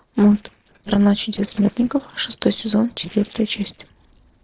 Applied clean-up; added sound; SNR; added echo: neural separator model SepFormer DNS4.